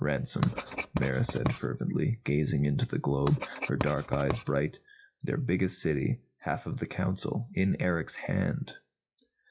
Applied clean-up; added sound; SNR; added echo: classical method WPE with log-MMSE.